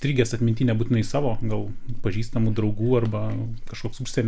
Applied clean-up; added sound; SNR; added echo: none; none; none; none.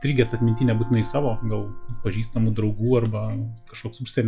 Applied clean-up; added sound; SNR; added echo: classical method log-MMSE.